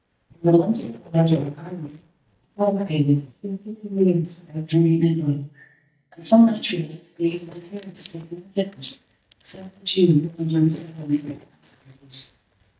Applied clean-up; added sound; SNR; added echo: neural mask model DeepFilterNet 3.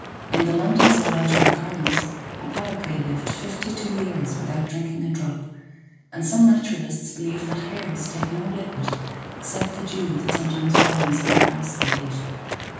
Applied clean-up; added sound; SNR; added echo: none; Walk, footsteps; 2 dB; reverberation time 1.2 s.